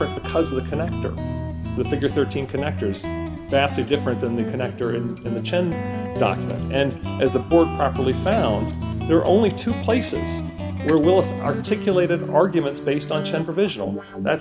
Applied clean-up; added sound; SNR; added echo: none; Guitar; 5 dB; none.